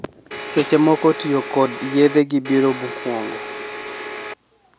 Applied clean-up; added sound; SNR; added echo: none; Domestic sounds, home sounds; 11 dB; none.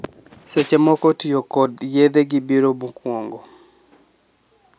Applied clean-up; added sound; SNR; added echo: none; none; none; none.